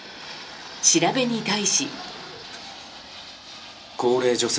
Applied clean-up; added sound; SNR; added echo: none; Fixed-wing aircraft, airplane; 15 dB; reverberation time 0.2 s.